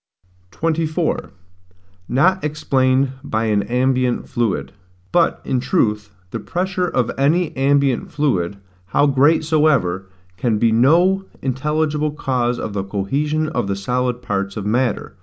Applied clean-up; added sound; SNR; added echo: none; none; none; none.